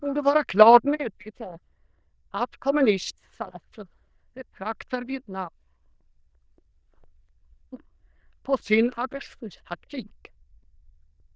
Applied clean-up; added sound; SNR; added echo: neural diffusion model UNIVERSE++.